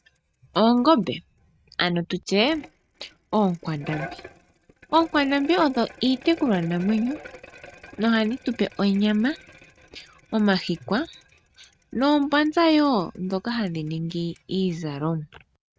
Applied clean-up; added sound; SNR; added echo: neural mask model RNNoise.